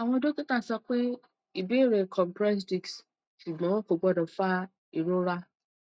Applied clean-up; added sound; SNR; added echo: none; none; none; none.